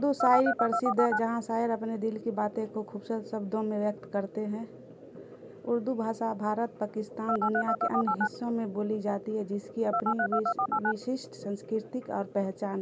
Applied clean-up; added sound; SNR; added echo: none; Telephone; -2 dB; none.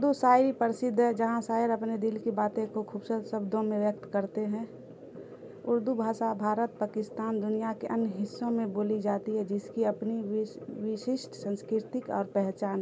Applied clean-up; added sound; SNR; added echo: none; none; none; none.